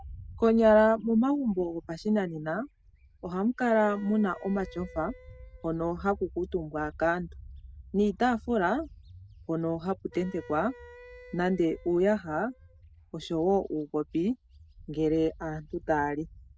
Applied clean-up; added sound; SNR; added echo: none; Bird + Wind instrument, woodwind instrument; 19 dB; none.